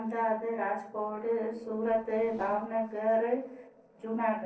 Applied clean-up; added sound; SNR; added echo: neural separator model SepFormer DNS4.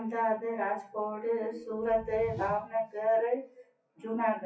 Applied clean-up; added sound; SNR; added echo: classical method WPE with log-MMSE.